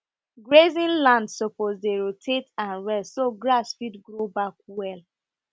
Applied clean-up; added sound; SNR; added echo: none; none; none; none.